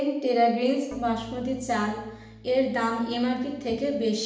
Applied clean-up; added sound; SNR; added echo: none; Organ; 19 dB; reverberation time 0.8 s.